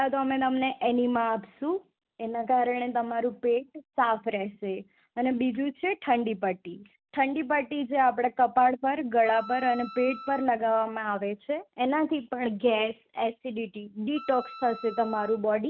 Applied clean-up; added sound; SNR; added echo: none; Wind instrument, woodwind instrument; 16 dB; none.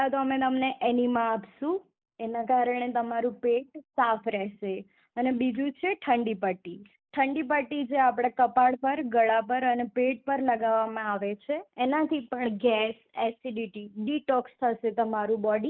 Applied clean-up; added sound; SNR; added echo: neural mask model Resemble Enhance denoiser.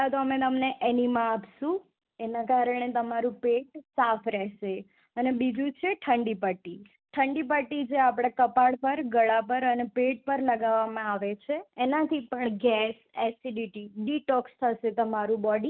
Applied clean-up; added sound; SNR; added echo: none; none; none; none.